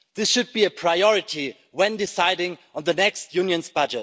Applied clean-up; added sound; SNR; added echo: none; none; none; none.